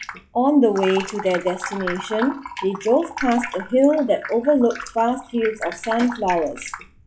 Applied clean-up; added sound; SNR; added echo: classical method log-MMSE.